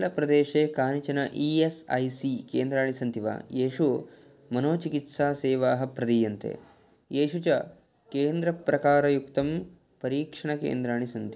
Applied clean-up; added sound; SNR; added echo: none; none; none; none.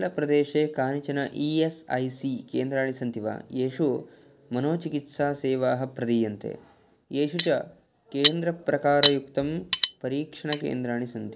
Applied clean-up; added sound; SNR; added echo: none; Cutlery, silverware; 4 dB; none.